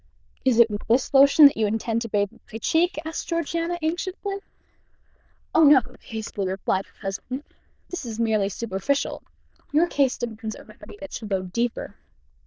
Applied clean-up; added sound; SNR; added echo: neural diffusion model UNIVERSE++.